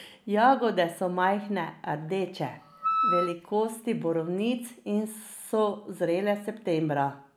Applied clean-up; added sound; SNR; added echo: none; Wind instrument, woodwind instrument; 2 dB; none.